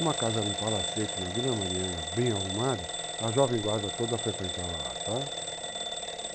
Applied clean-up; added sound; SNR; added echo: none; Alarm / Bell; 2 dB; none.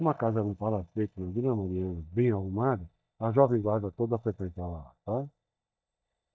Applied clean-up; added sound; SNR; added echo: neural mask model DeepFilterNet 3.